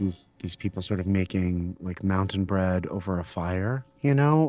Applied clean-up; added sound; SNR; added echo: neural separator model SepFormer DNS4.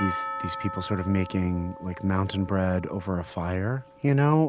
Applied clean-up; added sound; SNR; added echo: none; Percussion; 12 dB; none.